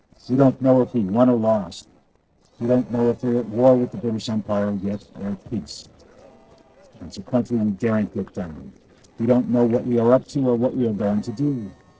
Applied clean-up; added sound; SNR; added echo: neural separator model SepFormer DNS4.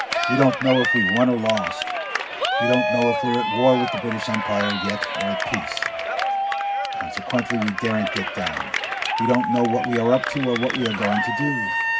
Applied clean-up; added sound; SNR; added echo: none; Cheering; 1 dB; reverberation time 0.4 s.